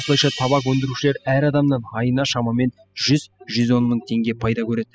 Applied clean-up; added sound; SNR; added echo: classical method spectral subtraction.